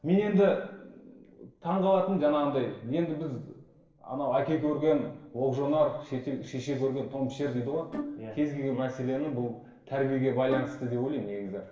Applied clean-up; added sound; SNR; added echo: neural separator model SepFormer DNS4.